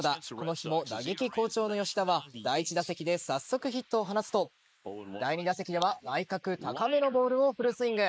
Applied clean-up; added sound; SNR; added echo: neural mask model Resemble Enhance denoiser.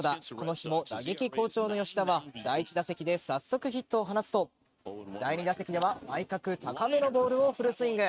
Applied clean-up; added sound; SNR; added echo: neural mask model RNNoise.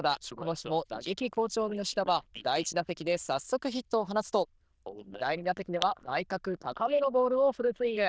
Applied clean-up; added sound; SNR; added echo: neural diffusion model UNIVERSE++.